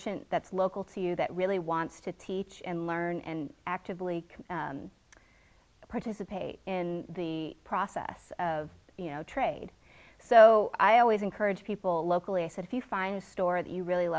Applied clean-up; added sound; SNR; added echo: none; none; none; none.